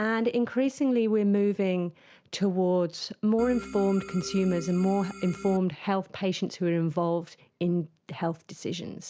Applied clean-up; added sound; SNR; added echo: none; Organ; 13 dB; none.